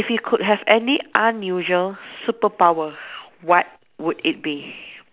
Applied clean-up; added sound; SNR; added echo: none; none; none; none.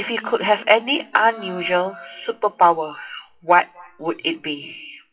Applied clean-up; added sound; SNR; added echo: classical method WPE with log-MMSE.